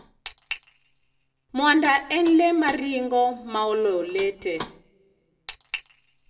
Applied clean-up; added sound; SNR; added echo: none; Knock; 20 dB; reverberation time 0.9 s.